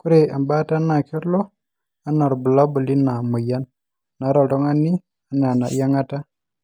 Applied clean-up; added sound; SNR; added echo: none; none; none; none.